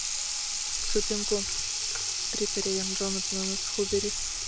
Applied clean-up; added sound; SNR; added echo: none; Sink (filling or washing) / Water tap, faucet; -4 dB; none.